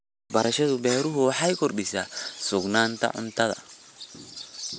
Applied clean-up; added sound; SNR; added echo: none; none; none; none.